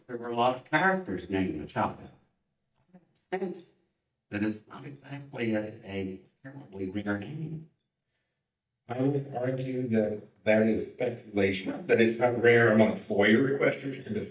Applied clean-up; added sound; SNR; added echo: neural mask model DeepFilterNet 3.